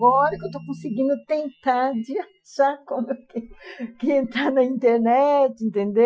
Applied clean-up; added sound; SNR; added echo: classical method Wiener filter.